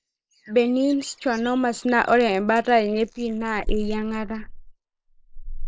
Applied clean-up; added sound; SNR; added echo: neural mask model Resemble Enhance denoiser.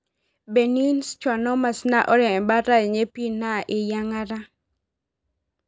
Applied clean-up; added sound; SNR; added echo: none; none; none; none.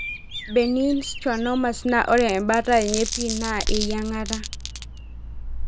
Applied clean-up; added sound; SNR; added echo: none; Glass + Bird vocalization, bird call, bird song; 6 dB; none.